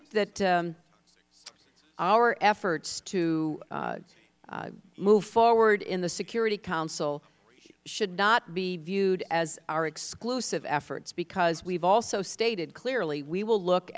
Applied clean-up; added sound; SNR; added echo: none; none; none; none.